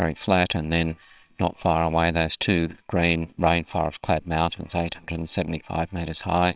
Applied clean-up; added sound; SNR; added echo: neural separator model SepFormer WHAMR!.